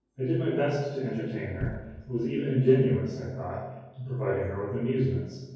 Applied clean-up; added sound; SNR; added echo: none; Cupboard open or close; 9 dB; reverberation time 1.3 s.